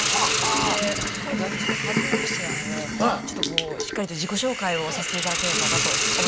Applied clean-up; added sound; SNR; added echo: none; Hiss; -3 dB; none.